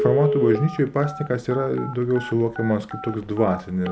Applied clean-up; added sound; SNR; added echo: none; Telephone; 6 dB; none.